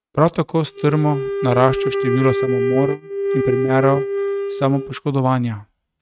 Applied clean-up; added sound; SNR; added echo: neural mask model RNNoise.